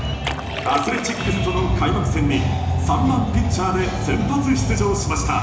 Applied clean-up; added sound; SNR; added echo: none; Splash, splatter; 11 dB; reverberation time 1.0 s.